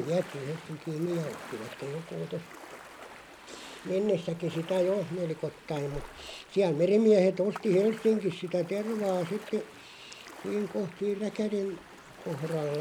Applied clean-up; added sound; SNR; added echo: none; Breathing + Ocean; 17 dB; none.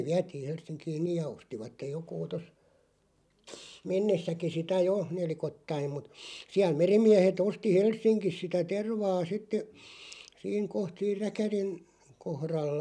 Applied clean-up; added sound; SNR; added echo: none; none; none; none.